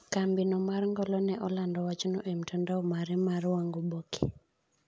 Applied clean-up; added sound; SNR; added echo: none; none; none; none.